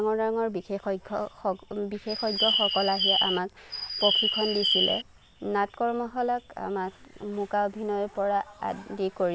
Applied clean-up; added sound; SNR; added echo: none; Bird; -2 dB; none.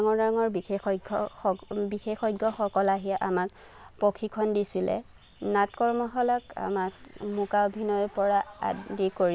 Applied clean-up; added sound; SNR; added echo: none; none; none; none.